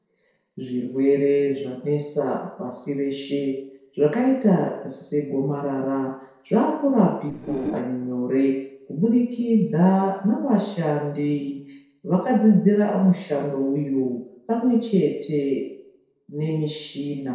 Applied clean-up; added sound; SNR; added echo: neural separator model SepFormer DNS4.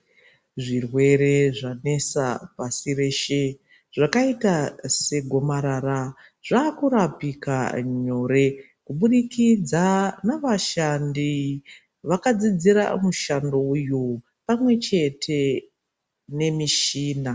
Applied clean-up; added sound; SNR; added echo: none; none; none; none.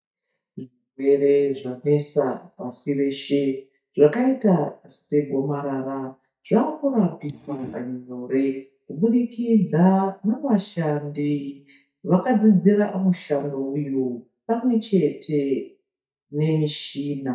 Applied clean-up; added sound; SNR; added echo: neural mask model DeepFilterNet 3.